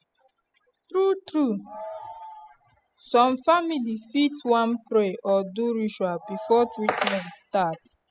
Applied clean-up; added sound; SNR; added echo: classical method spectral subtraction.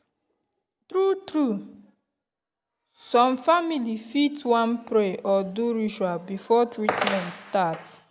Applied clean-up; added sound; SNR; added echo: none; none; none; none.